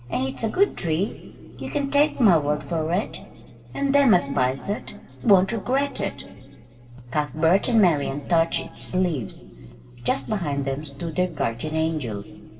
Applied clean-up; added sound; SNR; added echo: none; none; none; reverberation time 2.1 s.